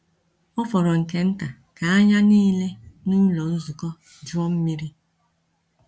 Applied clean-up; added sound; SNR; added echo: none; none; none; none.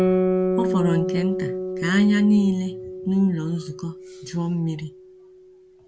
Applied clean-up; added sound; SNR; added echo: none; Guitar; 3 dB; none.